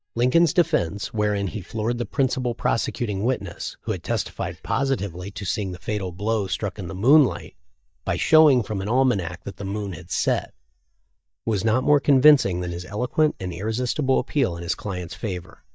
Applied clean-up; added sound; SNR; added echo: neural mask model DeepFilterNet 3.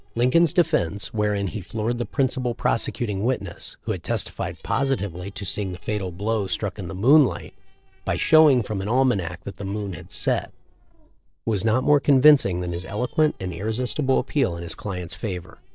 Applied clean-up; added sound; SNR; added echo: neural separator model SepFormer DNS4.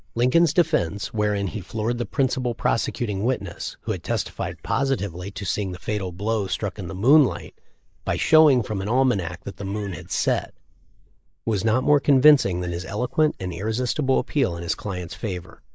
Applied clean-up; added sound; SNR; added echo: neural mask model Resemble Enhance denoiser.